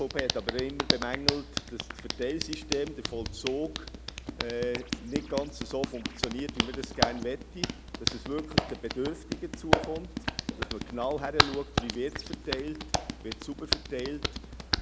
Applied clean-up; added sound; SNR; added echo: none; Hands; -3 dB; none.